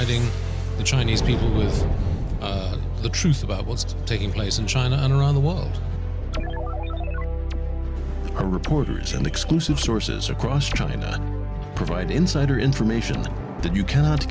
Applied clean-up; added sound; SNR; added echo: none; none; none; none.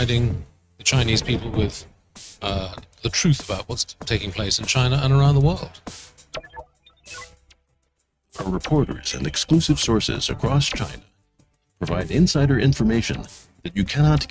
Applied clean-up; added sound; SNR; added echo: neural mask model RNNoise.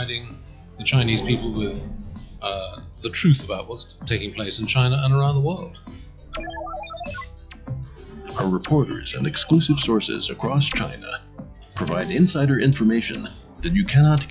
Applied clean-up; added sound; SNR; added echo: classical method log-MMSE.